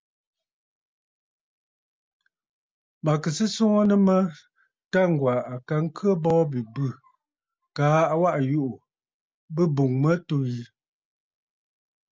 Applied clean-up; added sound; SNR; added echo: none; none; none; none.